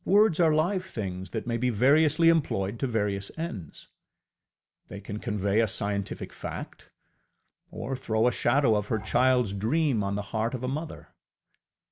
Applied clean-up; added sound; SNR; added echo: none; Bowed string instrument; 17 dB; none.